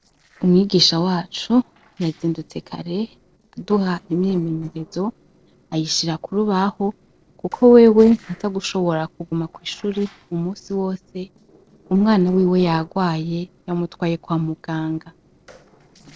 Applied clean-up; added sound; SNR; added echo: neural separator model SepFormer DNS4.